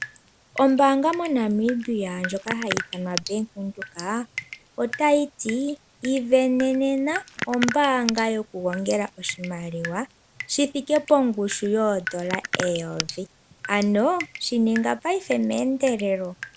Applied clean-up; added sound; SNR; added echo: none; Drip; 12 dB; none.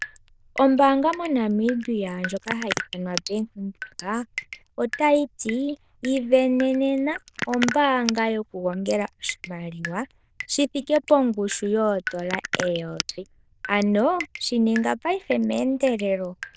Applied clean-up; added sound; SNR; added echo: neural diffusion model UNIVERSE++.